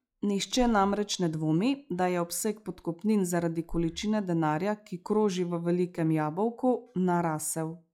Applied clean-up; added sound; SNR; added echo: classical method log-MMSE.